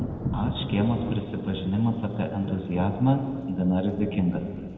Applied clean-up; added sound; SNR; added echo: none; Thunder; 8 dB; reverberation time 2.3 s.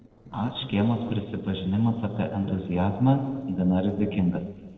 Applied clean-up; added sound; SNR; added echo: neural separator model SepFormer DNS4.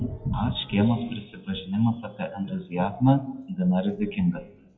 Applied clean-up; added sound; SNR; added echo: classical method WPE with log-MMSE.